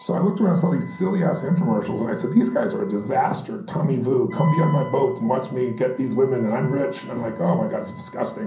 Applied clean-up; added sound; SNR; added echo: none; Wind instrument, woodwind instrument; 19 dB; reverberation time 0.6 s.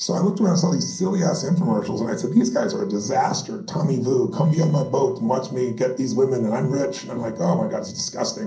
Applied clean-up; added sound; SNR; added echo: neural separator model SepFormer DNS4.